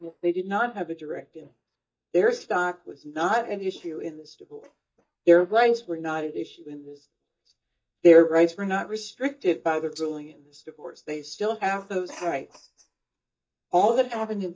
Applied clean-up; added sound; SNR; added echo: neural mask model DeepFilterNet 3.